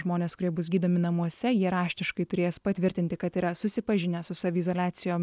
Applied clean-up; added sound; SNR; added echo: none; none; none; none.